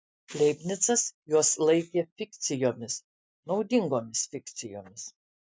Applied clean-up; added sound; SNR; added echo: none; none; none; none.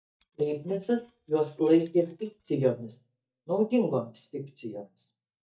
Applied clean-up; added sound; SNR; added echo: neural mask model DeepFilterNet 3.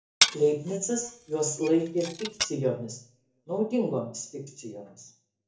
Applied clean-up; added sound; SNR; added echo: none; Glass; 1 dB; reverberation time 0.6 s.